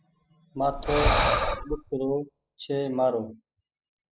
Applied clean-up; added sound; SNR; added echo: classical method spectral subtraction.